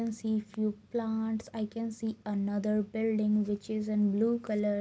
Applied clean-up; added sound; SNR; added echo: none; none; none; none.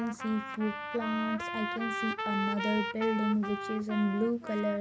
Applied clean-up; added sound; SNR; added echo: none; Trumpet; 5 dB; none.